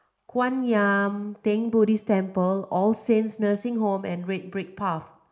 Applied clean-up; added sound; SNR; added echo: neural mask model Resemble Enhance denoiser.